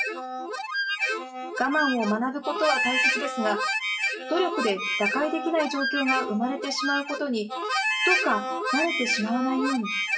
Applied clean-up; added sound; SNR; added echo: classical method WPE with log-MMSE.